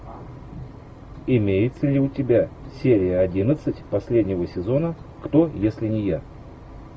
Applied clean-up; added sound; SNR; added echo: none; none; none; none.